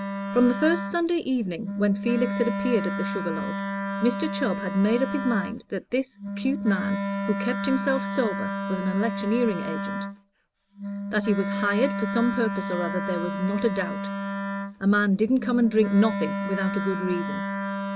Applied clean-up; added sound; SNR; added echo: none; Wind instrument, woodwind instrument; 4 dB; none.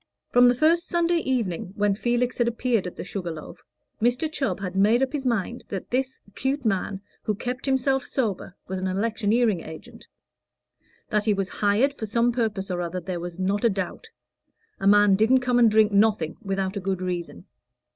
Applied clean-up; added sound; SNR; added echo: none; none; none; none.